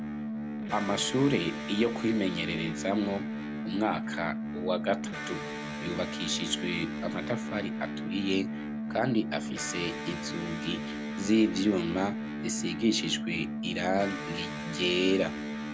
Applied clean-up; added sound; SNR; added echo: none; Electric guitar; 4 dB; none.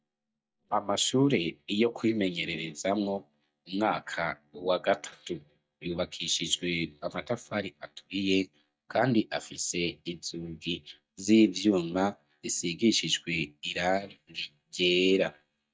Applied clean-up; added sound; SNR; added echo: neural mask model DeepFilterNet 3.